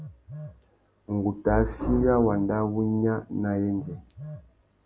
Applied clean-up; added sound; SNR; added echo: none; Telephone; 18 dB; none.